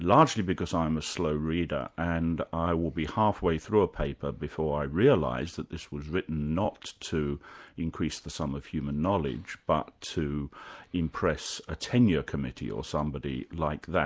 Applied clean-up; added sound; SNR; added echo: none; none; none; none.